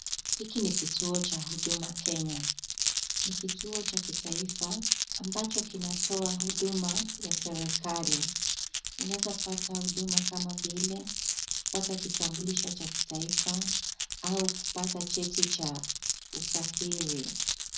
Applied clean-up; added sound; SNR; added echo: none; Glass; -4 dB; reverberation time 0.4 s.